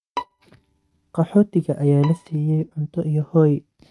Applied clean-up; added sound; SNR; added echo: neural mask model RNNoise.